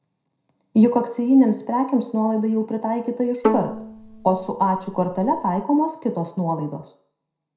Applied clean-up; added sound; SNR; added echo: none; Bowed string instrument; 6 dB; reverberation time 0.4 s.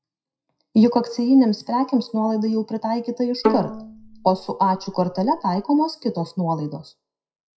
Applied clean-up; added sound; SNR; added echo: classical method WPE with log-MMSE.